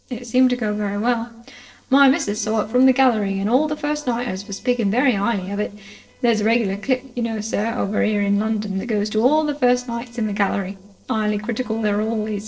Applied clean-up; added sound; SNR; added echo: neural separator model SepFormer DNS4.